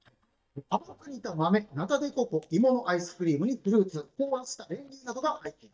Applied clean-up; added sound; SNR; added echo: neural mask model DeepFilterNet 3.